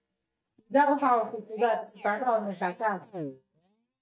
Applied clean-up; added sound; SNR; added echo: neural mask model DeepFilterNet 3.